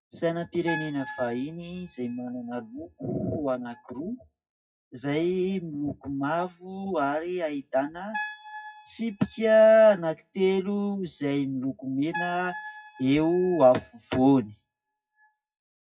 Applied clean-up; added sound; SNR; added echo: classical method WPE with log-MMSE.